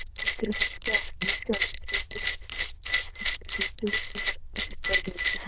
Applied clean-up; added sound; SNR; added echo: neural diffusion model UNIVERSE++.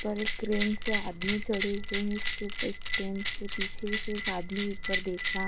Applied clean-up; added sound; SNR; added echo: none; Bell; -1 dB; none.